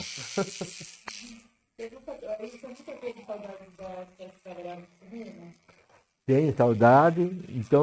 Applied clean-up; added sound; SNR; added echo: neural mask model RNNoise.